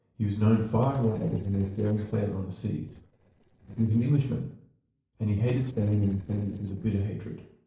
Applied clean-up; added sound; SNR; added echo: neural separator model SepFormer DNS4.